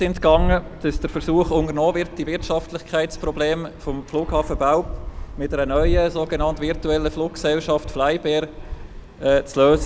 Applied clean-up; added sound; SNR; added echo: none; Fixed-wing aircraft, airplane; 8 dB; none.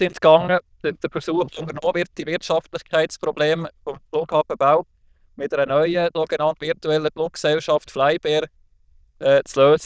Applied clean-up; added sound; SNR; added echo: neural diffusion model UNIVERSE++.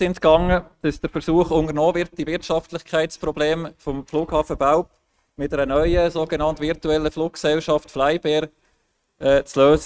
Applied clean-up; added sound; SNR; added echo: neural mask model RNNoise.